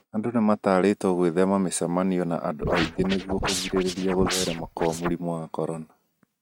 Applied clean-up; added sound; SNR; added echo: neural mask model RNNoise.